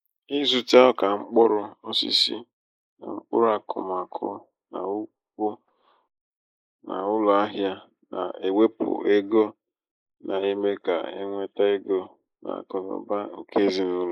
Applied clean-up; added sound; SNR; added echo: neural mask model Resemble Enhance denoiser.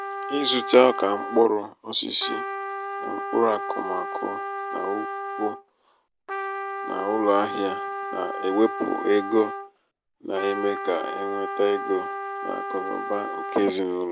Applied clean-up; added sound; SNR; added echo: none; Trumpet; 6 dB; none.